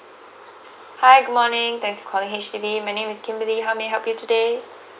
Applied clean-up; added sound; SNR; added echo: none; none; none; none.